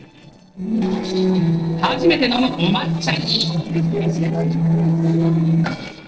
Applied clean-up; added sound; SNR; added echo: neural separator model SepFormer DNS4.